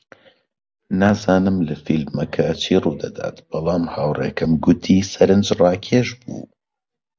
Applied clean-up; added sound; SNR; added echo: none; none; none; none.